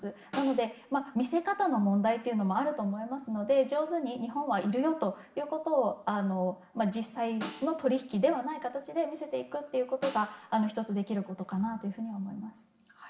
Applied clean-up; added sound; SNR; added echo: none; Snare drum; 18 dB; reverberation time 1.6 s.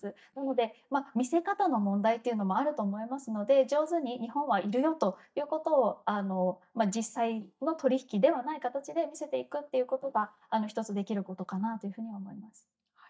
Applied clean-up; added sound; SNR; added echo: neural mask model DeepFilterNet 3.